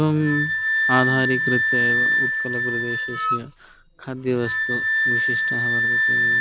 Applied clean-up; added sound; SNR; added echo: none; Wind instrument, woodwind instrument; -4 dB; none.